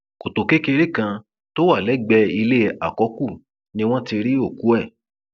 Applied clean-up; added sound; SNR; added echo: none; none; none; none.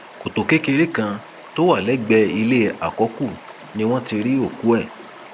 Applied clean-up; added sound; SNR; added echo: none; Stream; 19 dB; none.